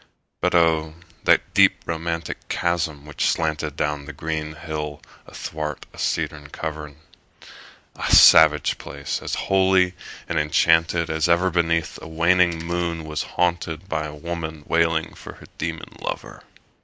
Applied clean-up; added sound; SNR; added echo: none; none; none; none.